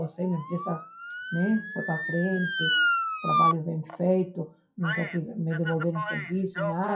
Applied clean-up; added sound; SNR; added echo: classical method WPE with log-MMSE.